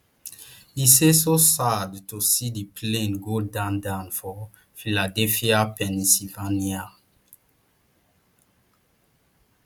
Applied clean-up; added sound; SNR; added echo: none; none; none; none.